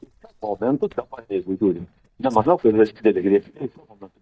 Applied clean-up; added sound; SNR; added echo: neural mask model DeepFilterNet 3.